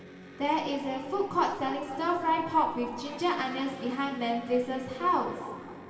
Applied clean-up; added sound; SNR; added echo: none; Electric guitar; 17 dB; reverberation time 2.6 s.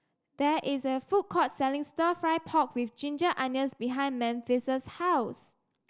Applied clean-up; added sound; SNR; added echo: none; none; none; none.